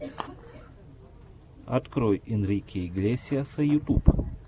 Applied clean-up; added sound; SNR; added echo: none; none; none; none.